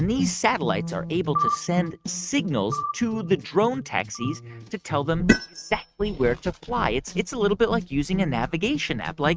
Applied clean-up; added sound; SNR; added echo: neural mask model RNNoise.